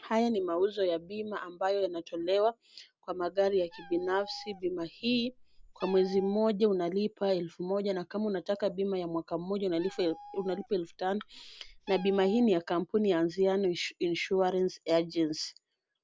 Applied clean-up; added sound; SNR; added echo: none; Meow; 19 dB; none.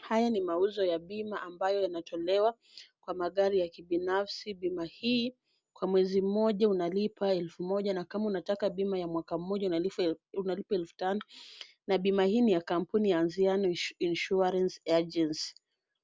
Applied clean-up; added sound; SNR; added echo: none; none; none; none.